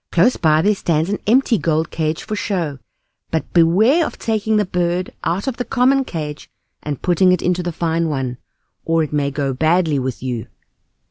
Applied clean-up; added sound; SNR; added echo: none; none; none; none.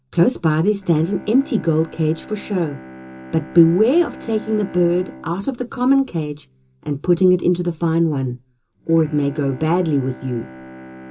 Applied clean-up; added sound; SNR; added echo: none; Bowed string instrument; 19 dB; reverberation time 0.2 s.